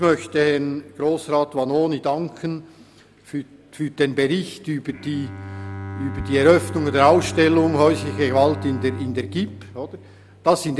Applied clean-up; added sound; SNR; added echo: none; Bowed string instrument; 13 dB; none.